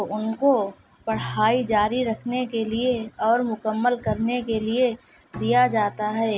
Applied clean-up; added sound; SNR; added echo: none; Bowed string instrument; 18 dB; none.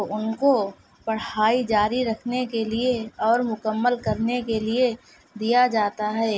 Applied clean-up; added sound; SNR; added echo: none; none; none; none.